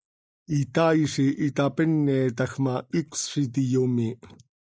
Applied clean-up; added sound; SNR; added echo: neural mask model Resemble Enhance denoiser.